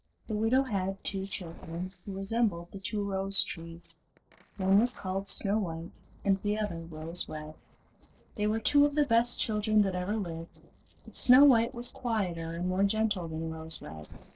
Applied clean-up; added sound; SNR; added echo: neural separator model SepFormer DNS4.